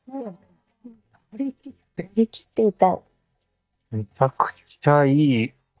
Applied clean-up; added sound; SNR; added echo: neural mask model DeepFilterNet 3.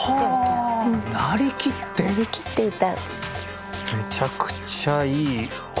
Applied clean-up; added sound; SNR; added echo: none; Bowed string instrument; 13 dB; none.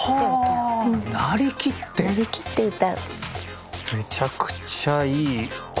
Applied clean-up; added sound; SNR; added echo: none; none; none; none.